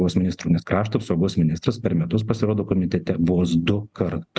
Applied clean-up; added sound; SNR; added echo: none; none; none; none.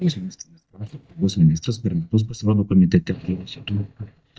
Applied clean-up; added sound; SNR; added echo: neural mask model DeepFilterNet 3.